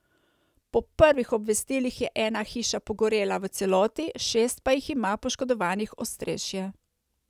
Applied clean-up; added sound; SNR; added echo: none; none; none; none.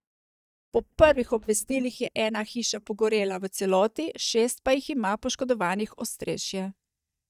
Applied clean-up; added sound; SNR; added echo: neural mask model DeepFilterNet 3.